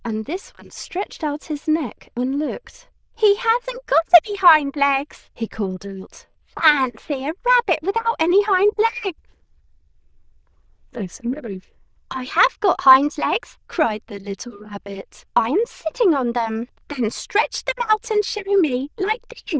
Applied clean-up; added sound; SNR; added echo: neural diffusion model UNIVERSE++.